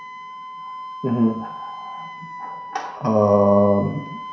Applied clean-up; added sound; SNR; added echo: none; Wind instrument, woodwind instrument; 13 dB; reverberation time 0.7 s.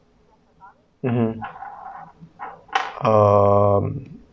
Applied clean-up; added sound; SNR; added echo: none; none; none; none.